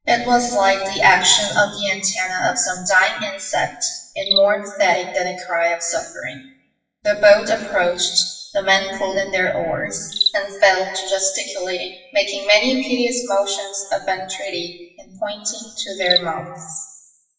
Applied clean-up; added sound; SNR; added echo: classical method WPE with log-MMSE.